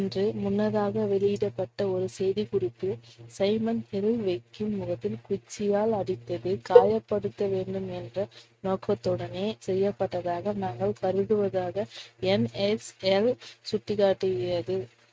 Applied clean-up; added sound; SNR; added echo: neural mask model RNNoise.